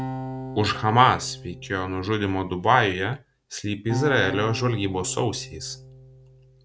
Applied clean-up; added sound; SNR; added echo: none; Acoustic guitar; 12 dB; none.